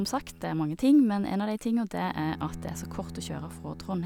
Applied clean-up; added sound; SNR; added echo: none; Bowed string instrument; 16 dB; none.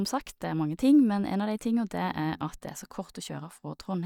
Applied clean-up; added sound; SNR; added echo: neural mask model DeepFilterNet 3.